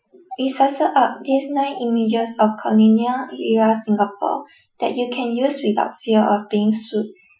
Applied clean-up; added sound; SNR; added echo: classical method Wiener filter.